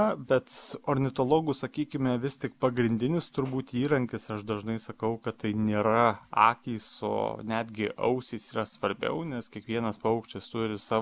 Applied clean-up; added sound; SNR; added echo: none; none; none; none.